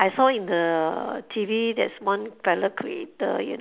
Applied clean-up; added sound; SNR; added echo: none; none; none; none.